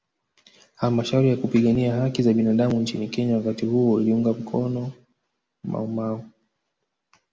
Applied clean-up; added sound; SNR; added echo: none; none; none; none.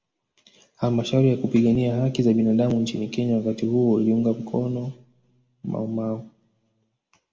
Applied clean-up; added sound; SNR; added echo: none; none; none; reverberation time 0.3 s.